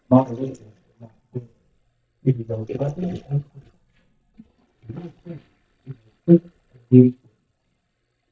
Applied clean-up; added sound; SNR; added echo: neural mask model DeepFilterNet 3.